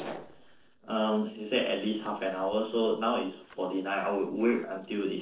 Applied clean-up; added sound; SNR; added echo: neural separator model SepFormer DNS4.